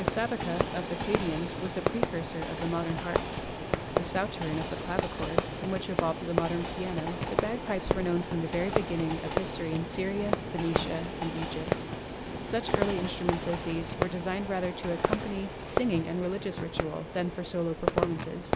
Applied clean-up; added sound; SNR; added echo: none; Train + Fireworks; 0 dB; none.